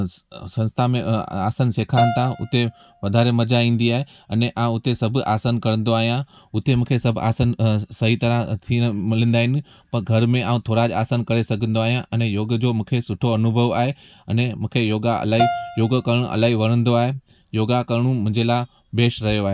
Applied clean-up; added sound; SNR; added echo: none; Piano; 10 dB; none.